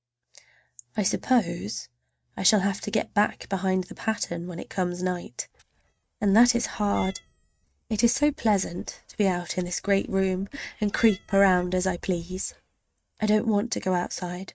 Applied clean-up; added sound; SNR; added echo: neural mask model RNNoise.